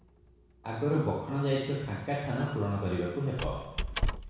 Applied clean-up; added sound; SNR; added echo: none; Squeak; 7 dB; reverberation time 1.1 s.